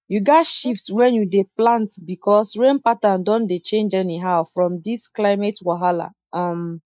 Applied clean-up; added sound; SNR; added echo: neural mask model Resemble Enhance denoiser.